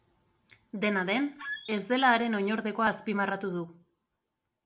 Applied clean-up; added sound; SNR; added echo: none; Squeak; 10 dB; none.